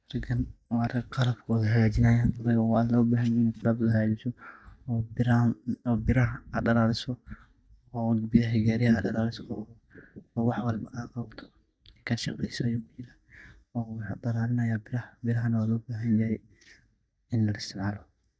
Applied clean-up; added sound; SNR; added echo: neural mask model DeepFilterNet 3.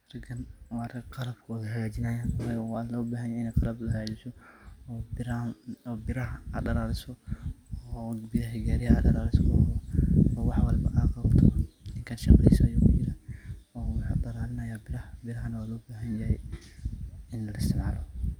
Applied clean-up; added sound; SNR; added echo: none; none; none; none.